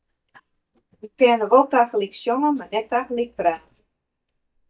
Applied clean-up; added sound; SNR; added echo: neural mask model DeepFilterNet 3.